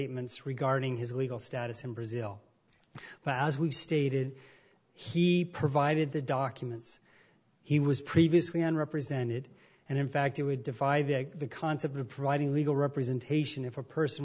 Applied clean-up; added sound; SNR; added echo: none; none; none; none.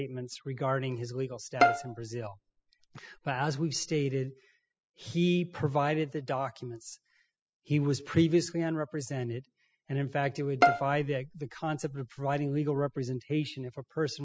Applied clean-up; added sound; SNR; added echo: classical method spectral subtraction.